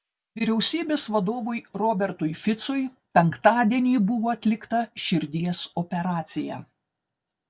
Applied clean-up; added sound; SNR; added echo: none; none; none; none.